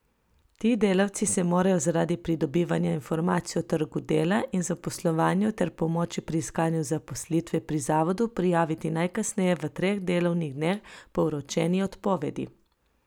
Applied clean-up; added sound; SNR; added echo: none; none; none; none.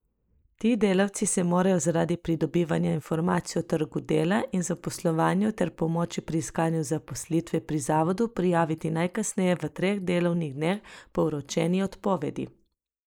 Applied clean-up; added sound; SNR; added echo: neural mask model Resemble Enhance denoiser.